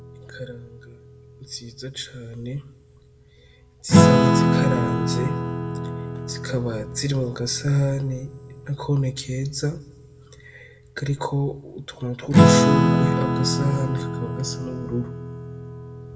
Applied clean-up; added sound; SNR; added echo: none; Acoustic guitar / Strum; -5 dB; reverberation time 0.8 s.